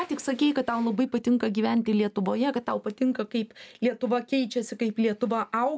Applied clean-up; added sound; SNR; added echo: none; none; none; none.